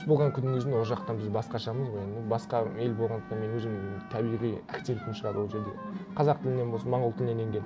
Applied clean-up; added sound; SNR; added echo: none; Wind instrument, woodwind instrument; 19 dB; none.